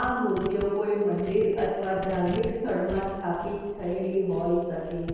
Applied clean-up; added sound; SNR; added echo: none; Tearing; 15 dB; reverberation time 1.2 s.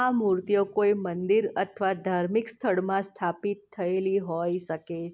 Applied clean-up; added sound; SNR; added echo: none; none; none; none.